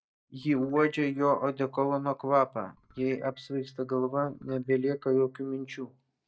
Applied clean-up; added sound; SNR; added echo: neural mask model DeepFilterNet 3.